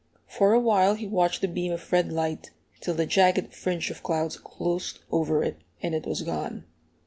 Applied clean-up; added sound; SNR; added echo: none; none; none; none.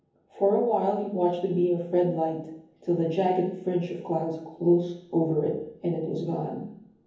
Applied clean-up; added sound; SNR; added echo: none; none; none; reverberation time 0.7 s.